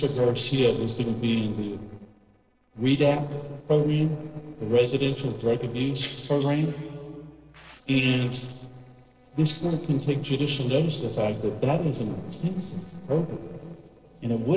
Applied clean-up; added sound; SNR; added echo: neural separator model SepFormer DNS4.